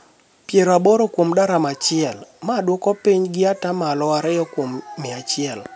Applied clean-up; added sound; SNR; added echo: none; none; none; none.